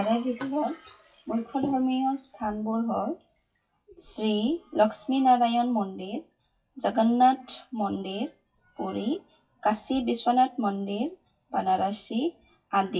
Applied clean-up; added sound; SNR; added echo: classical method WPE with log-MMSE.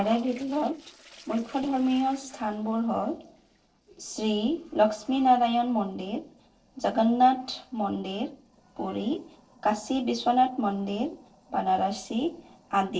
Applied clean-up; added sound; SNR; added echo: neural separator model SepFormer DNS4.